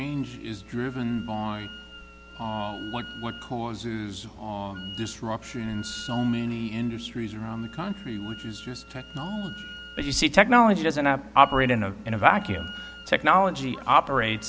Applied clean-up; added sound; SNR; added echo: none; Wind instrument, woodwind instrument; 19 dB; none.